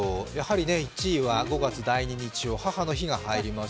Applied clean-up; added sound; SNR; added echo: none; none; none; none.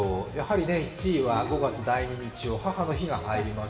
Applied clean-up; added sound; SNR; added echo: none; none; none; reverberation time 1.1 s.